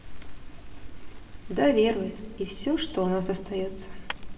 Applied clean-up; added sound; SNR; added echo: none; Fire; 18 dB; reverberation time 2.3 s.